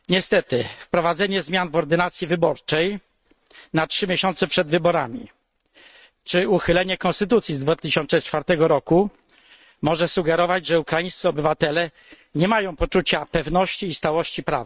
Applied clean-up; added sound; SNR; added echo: neural mask model RNNoise.